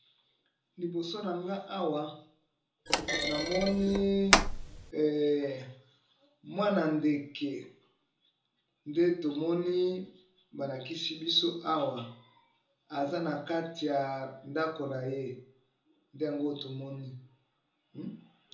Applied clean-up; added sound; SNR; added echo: none; Thump, thud; -3 dB; reverberation time 0.5 s.